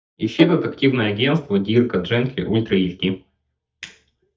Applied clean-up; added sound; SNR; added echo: neural mask model DeepFilterNet 3.